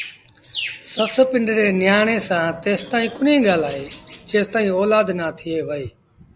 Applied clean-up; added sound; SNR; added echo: none; none; none; none.